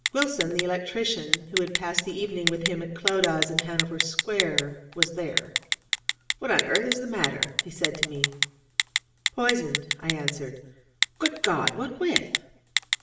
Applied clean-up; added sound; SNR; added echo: none; Telephone; 0 dB; reverberation time 0.8 s.